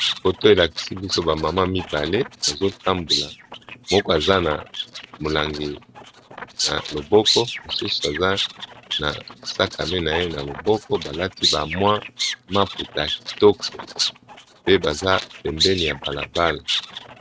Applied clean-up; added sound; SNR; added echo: neural mask model RNNoise.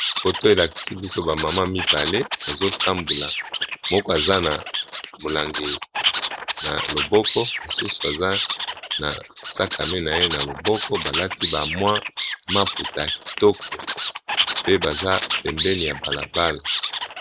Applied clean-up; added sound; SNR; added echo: neural mask model Resemble Enhance denoiser.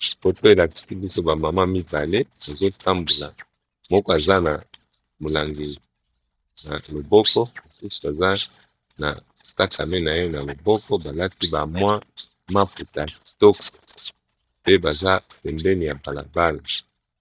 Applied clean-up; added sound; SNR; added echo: neural mask model DeepFilterNet 3.